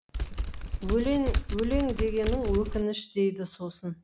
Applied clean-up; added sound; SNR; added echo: none; Typing; 1 dB; none.